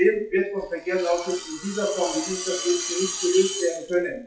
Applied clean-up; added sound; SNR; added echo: classical method WPE with log-MMSE.